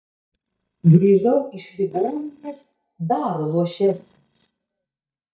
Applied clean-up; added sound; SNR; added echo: neural mask model DeepFilterNet 3.